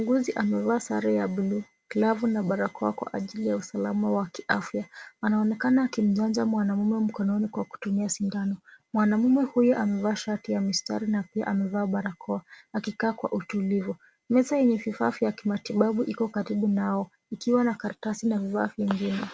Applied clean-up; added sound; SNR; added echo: none; none; none; none.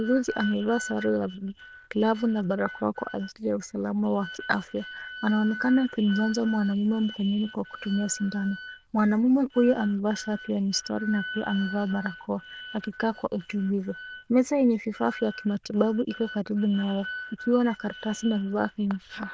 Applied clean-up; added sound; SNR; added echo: neural diffusion model UNIVERSE++.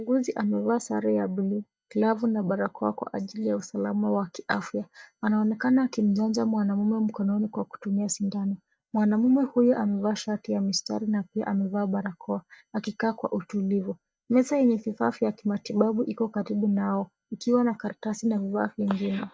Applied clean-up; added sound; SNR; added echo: neural mask model DeepFilterNet 3.